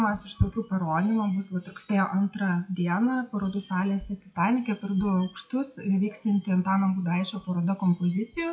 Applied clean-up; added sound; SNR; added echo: classical method WPE with log-MMSE.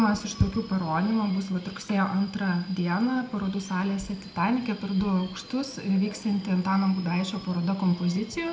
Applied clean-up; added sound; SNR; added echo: none; Subway, metro, underground; 19 dB; reverberation time 0.6 s.